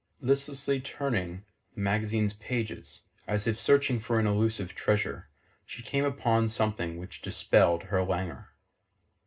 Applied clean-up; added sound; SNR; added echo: none; none; none; reverberation time 0.2 s.